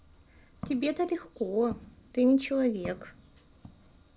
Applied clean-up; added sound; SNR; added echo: none; Walk, footsteps; 18 dB; none.